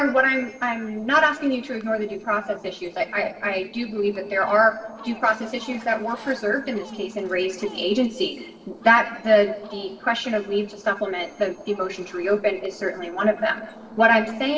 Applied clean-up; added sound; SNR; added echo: neural separator model SepFormer DNS4.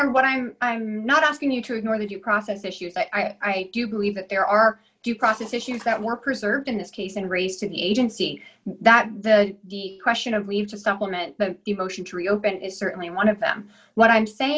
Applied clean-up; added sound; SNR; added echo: none; none; none; none.